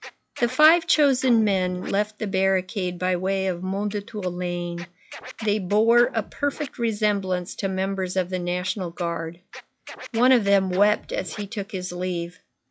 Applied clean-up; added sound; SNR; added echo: classical method log-MMSE.